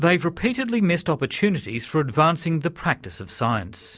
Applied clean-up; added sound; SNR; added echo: none; none; none; none.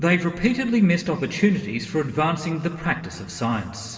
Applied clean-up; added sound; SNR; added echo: none; none; none; reverberation time 2.1 s.